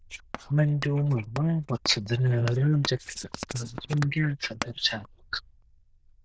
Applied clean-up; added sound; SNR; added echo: neural diffusion model UNIVERSE++.